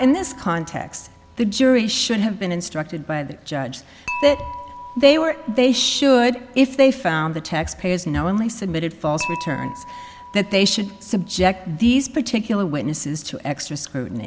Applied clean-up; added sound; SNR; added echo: none; Dishes, pots, and pans / Chink, clink; 18 dB; none.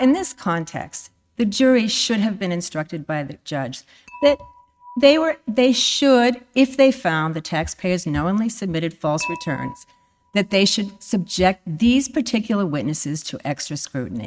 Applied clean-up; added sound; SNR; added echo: neural mask model RNNoise.